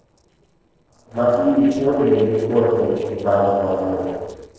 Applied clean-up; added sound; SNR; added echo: neural separator model SepFormer DNS4.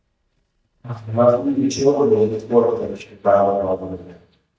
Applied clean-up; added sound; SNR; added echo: neural mask model DeepFilterNet 3.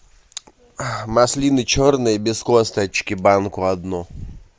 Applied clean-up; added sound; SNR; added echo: none; none; none; none.